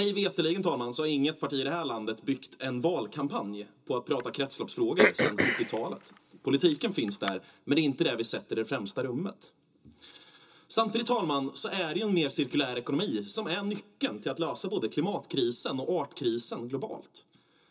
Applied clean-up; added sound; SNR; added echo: none; Cough; 0 dB; reverberation time 0.2 s.